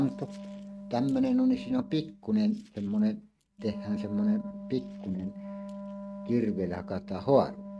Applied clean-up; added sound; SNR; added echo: neural mask model RNNoise.